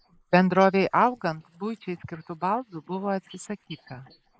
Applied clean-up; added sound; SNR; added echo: neural mask model Resemble Enhance denoiser.